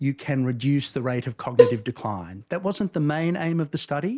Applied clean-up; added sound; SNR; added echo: none; Cowbell; -3 dB; none.